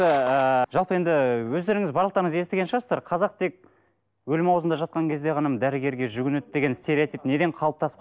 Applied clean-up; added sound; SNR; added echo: none; none; none; none.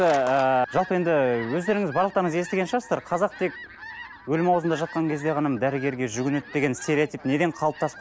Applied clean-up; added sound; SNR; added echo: none; Fowl; 17 dB; none.